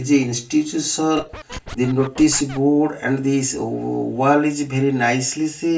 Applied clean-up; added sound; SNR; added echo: none; Scratching (performance technique); 15 dB; reverberation time 0.2 s.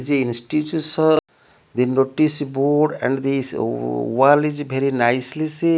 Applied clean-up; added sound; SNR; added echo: none; none; none; none.